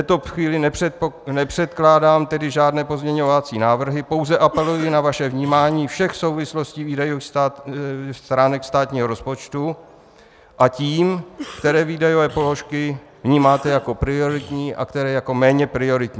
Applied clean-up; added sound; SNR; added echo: none; Cough; 18 dB; none.